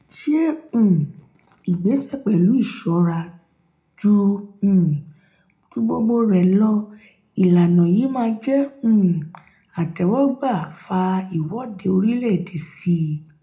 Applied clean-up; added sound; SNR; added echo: none; none; none; reverberation time 0.3 s.